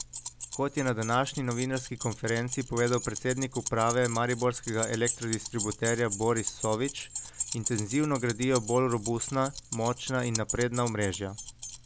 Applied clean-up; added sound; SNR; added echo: none; Keys jangling; 8 dB; none.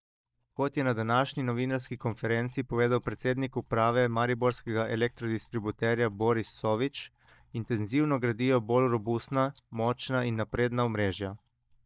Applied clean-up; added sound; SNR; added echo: neural mask model DeepFilterNet 3.